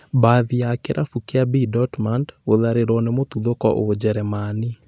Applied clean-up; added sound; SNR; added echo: none; none; none; none.